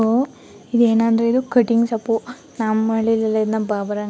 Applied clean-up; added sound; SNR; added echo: none; none; none; none.